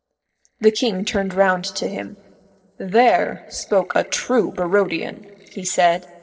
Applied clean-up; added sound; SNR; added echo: neural separator model SepFormer DNS4.